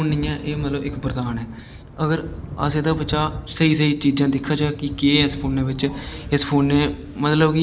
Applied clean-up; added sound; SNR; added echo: none; Thunder / Rain; 13 dB; none.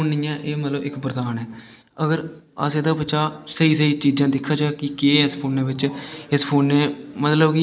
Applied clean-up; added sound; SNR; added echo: none; none; none; none.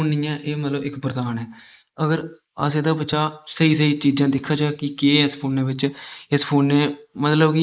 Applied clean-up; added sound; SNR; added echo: neural mask model Resemble Enhance denoiser.